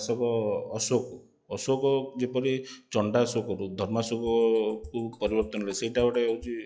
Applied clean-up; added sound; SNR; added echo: classical method log-MMSE.